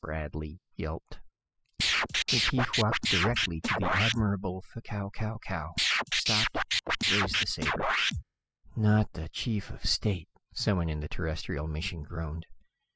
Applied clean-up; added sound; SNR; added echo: classical method spectral subtraction.